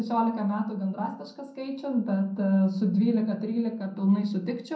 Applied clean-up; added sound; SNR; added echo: none; none; none; reverberation time 0.5 s.